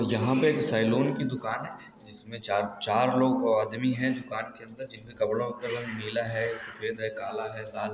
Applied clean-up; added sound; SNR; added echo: none; Hiss; 19 dB; none.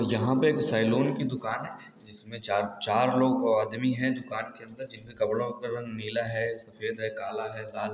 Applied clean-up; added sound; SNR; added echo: none; none; none; none.